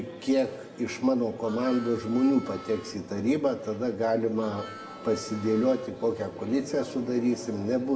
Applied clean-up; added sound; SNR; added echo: none; Harmonica; 17 dB; reverberation time 1.0 s.